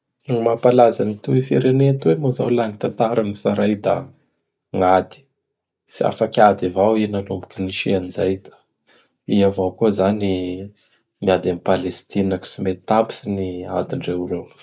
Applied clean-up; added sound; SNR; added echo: none; none; none; none.